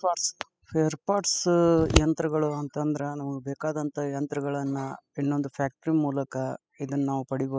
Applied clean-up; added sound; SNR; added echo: classical method spectral subtraction.